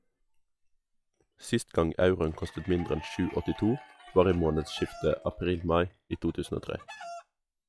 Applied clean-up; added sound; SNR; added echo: classical method log-MMSE.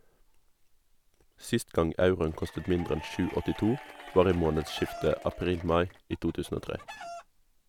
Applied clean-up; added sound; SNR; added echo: none; Applause / Crowd / Cheering + Chicken, rooster; 15 dB; none.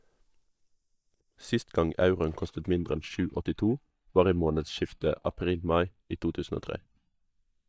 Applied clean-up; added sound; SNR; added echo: neural mask model DeepFilterNet 3.